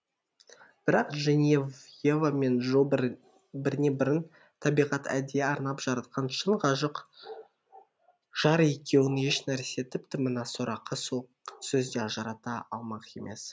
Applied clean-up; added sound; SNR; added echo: none; none; none; none.